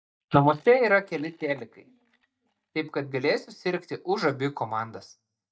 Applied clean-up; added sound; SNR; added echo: neural mask model DeepFilterNet 3.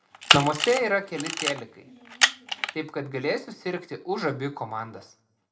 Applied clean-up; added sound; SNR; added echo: none; Camera; -2 dB; reverberation time 0.3 s.